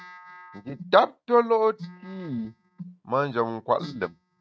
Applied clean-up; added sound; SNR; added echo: neural mask model RNNoise.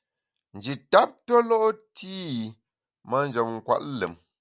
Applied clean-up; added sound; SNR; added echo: none; none; none; none.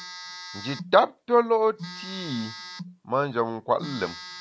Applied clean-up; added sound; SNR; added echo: none; Telephone; 15 dB; none.